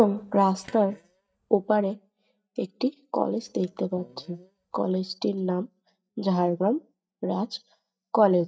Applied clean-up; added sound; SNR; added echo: neural mask model DeepFilterNet 3.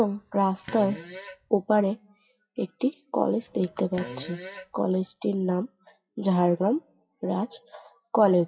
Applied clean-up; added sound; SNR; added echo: classical method WPE with log-MMSE.